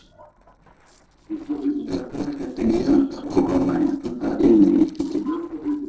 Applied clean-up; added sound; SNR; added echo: neural separator model SepFormer DNS4.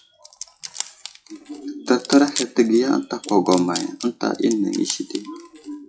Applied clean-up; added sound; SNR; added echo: classical method WPE with log-MMSE.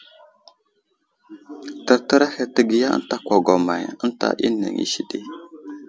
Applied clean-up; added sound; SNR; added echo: none; none; none; none.